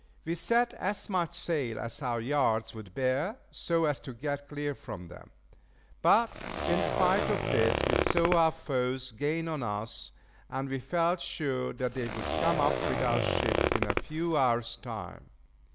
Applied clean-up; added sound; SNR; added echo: none; Zipper (clothing); 0 dB; none.